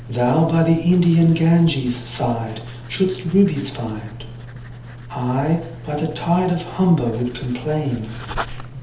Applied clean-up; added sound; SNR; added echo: none; Writing; 14 dB; reverberation time 0.8 s.